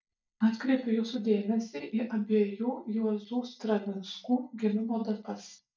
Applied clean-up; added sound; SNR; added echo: neural mask model DeepFilterNet 3.